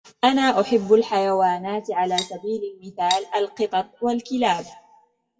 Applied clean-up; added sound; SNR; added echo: classical method WPE with log-MMSE.